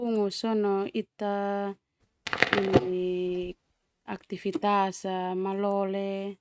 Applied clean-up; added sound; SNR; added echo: neural mask model RNNoise.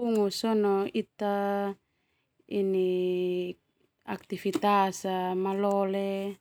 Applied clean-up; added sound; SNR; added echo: none; none; none; none.